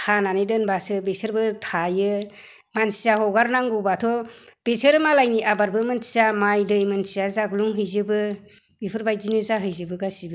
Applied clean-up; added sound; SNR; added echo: none; none; none; none.